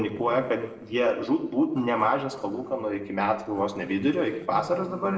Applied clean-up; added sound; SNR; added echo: neural separator model SepFormer DNS4.